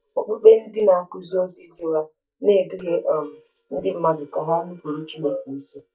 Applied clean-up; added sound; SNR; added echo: neural mask model DeepFilterNet 3.